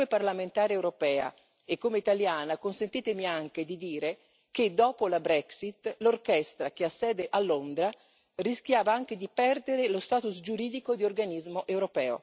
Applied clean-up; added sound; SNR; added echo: none; none; none; none.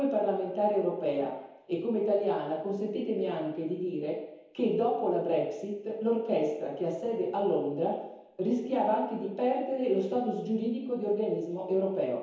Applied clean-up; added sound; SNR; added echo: none; none; none; reverberation time 1.0 s.